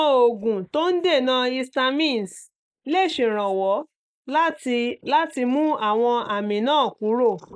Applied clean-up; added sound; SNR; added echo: neural mask model Resemble Enhance denoiser.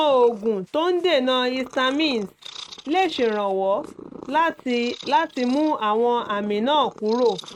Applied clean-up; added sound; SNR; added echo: neural mask model RNNoise.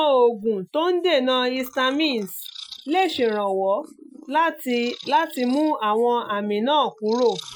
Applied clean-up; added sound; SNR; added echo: classical method Wiener filter.